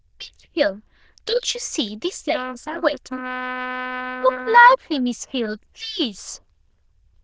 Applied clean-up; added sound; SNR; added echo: neural diffusion model UNIVERSE++.